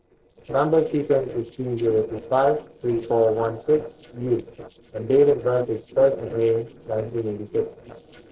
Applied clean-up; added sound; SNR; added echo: neural separator model SepFormer DNS4.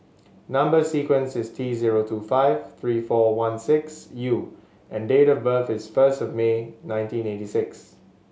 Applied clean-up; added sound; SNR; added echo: none; none; none; none.